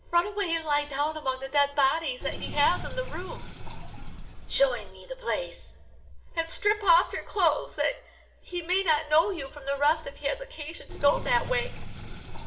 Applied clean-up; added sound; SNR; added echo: none; Sink (filling or washing); 11 dB; reverberation time 1.4 s.